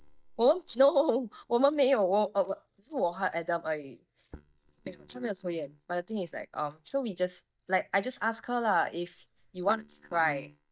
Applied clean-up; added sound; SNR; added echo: neural mask model DeepFilterNet 3.